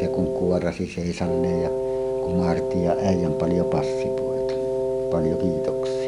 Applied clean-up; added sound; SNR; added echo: none; Wind instrument, woodwind instrument; -1 dB; none.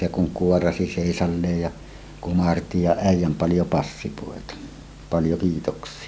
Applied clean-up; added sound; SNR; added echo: none; none; none; none.